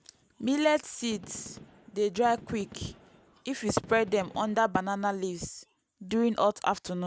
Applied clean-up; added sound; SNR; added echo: none; Gunshot, gunfire; 20 dB; none.